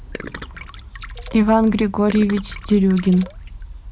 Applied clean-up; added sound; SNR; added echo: none; Gurgling; 18 dB; none.